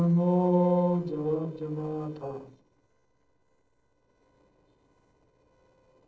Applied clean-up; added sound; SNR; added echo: neural separator model SepFormer DNS4.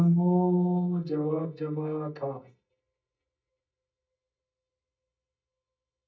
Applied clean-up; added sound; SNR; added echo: neural mask model DeepFilterNet 3.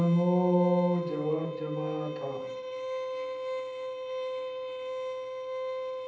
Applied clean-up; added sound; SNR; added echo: none; Bowed string instrument; 4 dB; reverberation time 0.6 s.